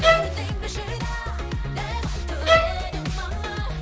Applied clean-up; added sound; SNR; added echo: none; Bowed string instrument; -5 dB; none.